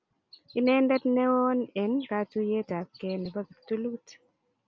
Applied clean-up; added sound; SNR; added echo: none; none; none; none.